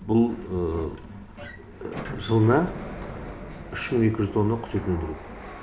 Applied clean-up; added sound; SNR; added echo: none; Sliding door; 13 dB; reverberation time 0.3 s.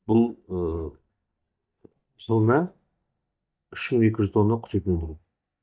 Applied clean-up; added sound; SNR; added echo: neural mask model DeepFilterNet 3.